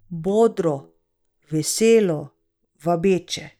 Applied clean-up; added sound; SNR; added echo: neural mask model DeepFilterNet 3.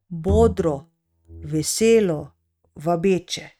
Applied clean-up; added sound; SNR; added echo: neural mask model RNNoise.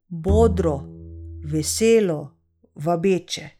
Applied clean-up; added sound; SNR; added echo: classical method log-MMSE.